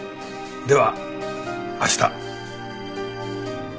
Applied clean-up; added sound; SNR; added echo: none; none; none; none.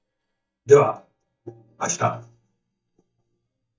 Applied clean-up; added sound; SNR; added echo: neural mask model DeepFilterNet 3.